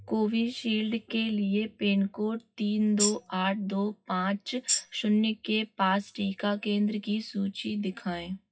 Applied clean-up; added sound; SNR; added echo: classical method WPE with log-MMSE.